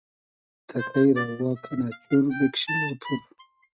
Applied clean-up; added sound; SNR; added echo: neural mask model RNNoise.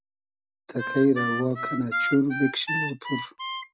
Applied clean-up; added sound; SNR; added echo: none; Harmonica; 4 dB; none.